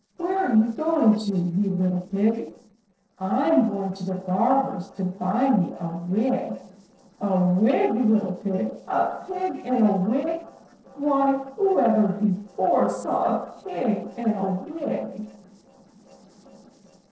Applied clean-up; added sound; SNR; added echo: neural separator model SepFormer DNS4.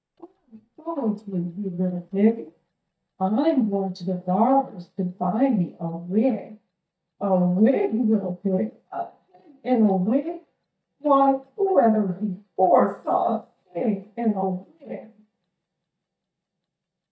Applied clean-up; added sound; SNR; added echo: neural mask model DeepFilterNet 3.